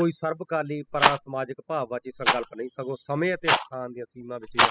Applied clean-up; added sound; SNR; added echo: classical method spectral subtraction.